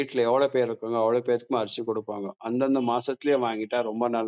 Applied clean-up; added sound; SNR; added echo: none; none; none; none.